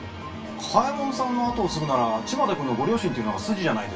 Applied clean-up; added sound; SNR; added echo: none; none; none; reverberation time 0.2 s.